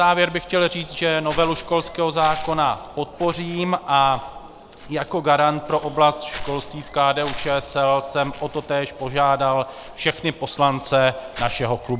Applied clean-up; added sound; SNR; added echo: none; Walk, footsteps / Bird; 16 dB; none.